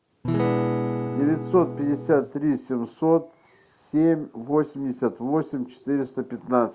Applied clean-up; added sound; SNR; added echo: none; Acoustic guitar / Strum; 2 dB; none.